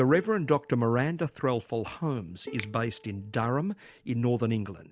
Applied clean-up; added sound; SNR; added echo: none; Bowed string instrument + Finger snapping; 20 dB; none.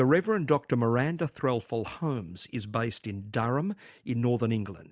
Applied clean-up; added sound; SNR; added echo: none; none; none; none.